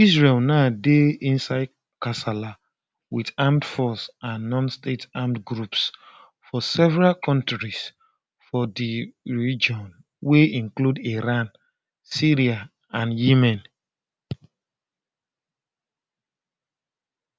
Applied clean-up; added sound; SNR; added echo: none; none; none; none.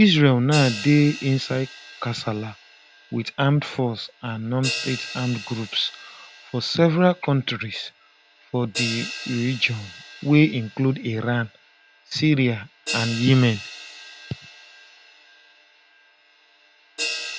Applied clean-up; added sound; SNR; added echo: none; Crash cymbal; 13 dB; none.